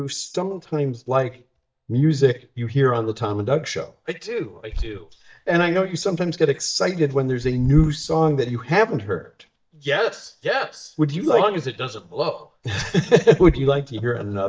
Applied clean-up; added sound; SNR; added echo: neural mask model DeepFilterNet 3.